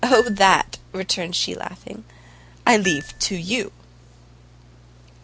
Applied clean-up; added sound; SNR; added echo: none; Marimba, xylophone; 14 dB; none.